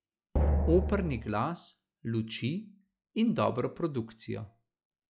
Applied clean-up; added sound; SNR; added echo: classical method log-MMSE.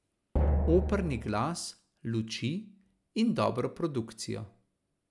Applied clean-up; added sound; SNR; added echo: none; Drum; -2 dB; none.